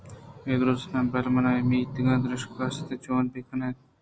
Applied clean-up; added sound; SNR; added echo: none; none; none; none.